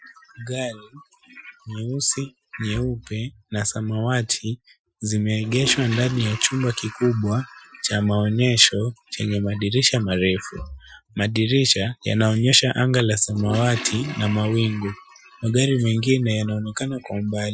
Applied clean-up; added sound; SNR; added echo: classical method Wiener filter.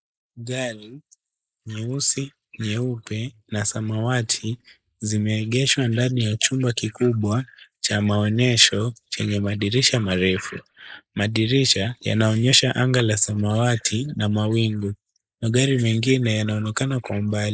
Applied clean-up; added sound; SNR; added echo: neural mask model Resemble Enhance denoiser.